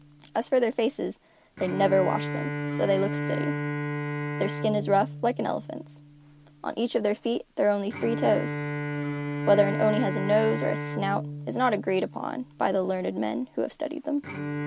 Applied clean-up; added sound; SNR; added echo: none; Bowed string instrument; 6 dB; none.